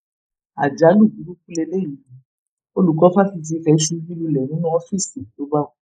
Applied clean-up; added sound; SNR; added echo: neural mask model Resemble Enhance denoiser.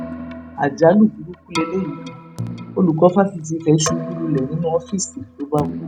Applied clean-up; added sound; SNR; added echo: none; Keyboard (musical); 11 dB; none.